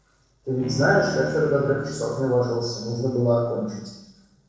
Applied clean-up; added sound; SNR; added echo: neural separator model SepFormer DNS4.